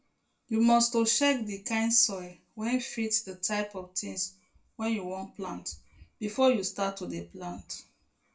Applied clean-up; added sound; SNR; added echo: none; none; none; reverberation time 0.2 s.